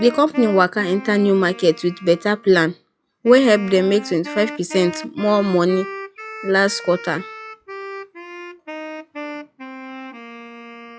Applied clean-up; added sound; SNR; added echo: classical method log-MMSE.